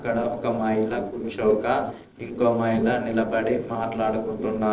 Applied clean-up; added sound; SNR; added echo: neural separator model SepFormer DNS4.